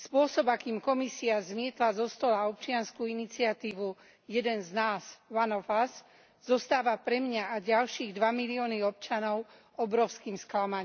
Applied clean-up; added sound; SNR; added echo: none; none; none; none.